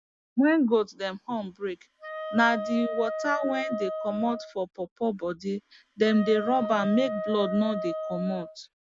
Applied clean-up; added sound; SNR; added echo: none; Wind instrument, woodwind instrument; 7 dB; none.